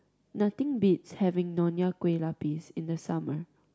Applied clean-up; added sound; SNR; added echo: none; none; none; none.